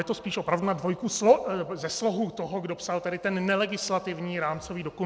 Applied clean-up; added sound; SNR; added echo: none; none; none; none.